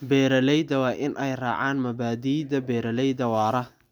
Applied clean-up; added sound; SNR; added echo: none; none; none; none.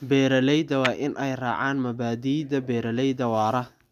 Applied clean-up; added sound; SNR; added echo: none; Tap / Hammer; 15 dB; none.